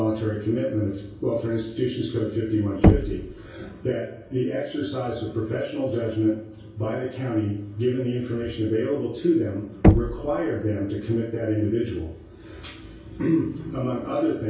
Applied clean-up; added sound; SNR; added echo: none; Knock; -1 dB; reverberation time 0.6 s.